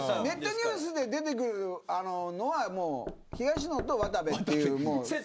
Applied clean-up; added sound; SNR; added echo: none; Knock / Wood; 12 dB; none.